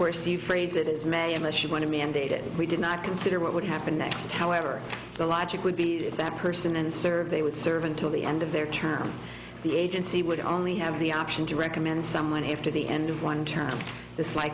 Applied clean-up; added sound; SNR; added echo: none; none; none; none.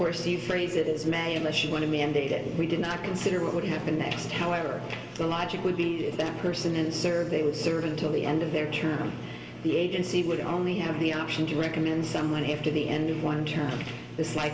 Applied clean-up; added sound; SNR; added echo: none; none; none; reverberation time 2.0 s.